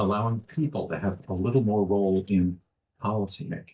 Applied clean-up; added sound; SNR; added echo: neural mask model DeepFilterNet 3.